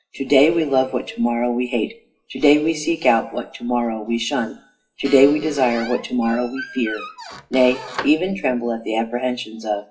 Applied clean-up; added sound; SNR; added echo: classical method WPE with log-MMSE.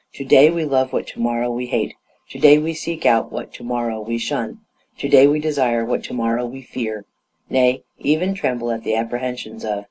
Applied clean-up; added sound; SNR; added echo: none; none; none; none.